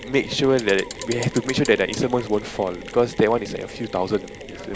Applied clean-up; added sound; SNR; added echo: none; Clock + Mechanisms; 13 dB; none.